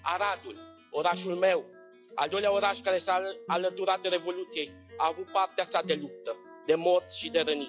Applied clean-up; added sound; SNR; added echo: classical method log-MMSE.